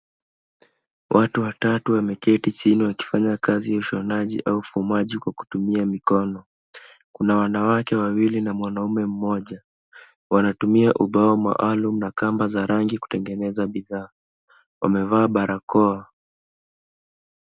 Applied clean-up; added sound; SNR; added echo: none; none; none; none.